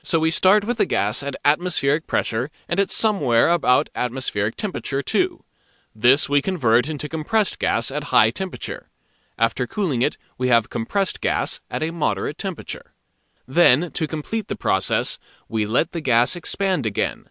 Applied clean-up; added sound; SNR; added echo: none; none; none; none.